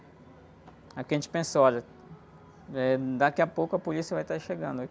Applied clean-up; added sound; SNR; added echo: none; none; none; none.